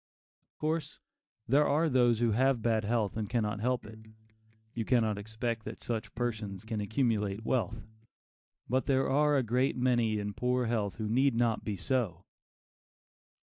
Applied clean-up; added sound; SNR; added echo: neural mask model DeepFilterNet 3.